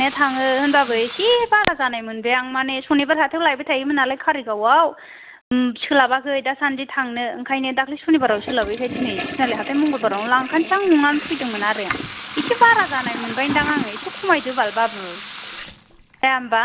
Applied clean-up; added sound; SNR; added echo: none; Toilet flush / Water tap, faucet; 12 dB; none.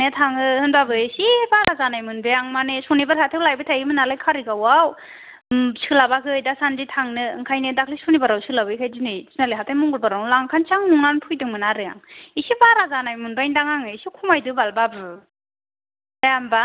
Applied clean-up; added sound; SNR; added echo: none; none; none; none.